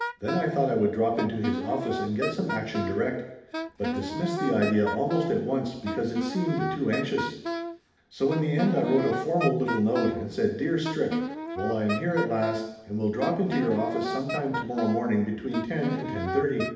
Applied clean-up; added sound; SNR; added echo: none; Wind instrument, woodwind instrument; 6 dB; reverberation time 0.8 s.